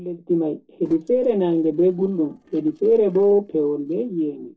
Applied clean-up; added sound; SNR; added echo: neural separator model SepFormer DNS4.